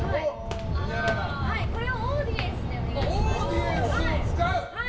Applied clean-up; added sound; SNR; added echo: none; Walk, footsteps; -2 dB; reverberation time 0.1 s.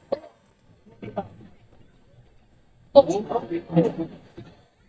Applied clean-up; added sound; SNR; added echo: neural mask model DeepFilterNet 3.